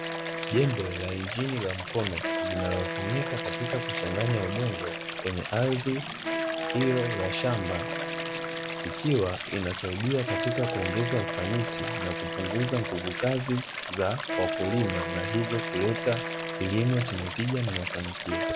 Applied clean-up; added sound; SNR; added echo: none; Wind instrument, woodwind instrument + Stream; 2 dB; none.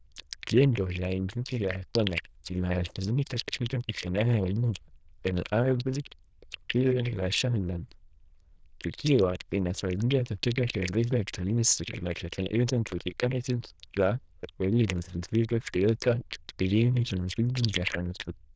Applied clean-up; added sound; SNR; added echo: neural diffusion model UNIVERSE++.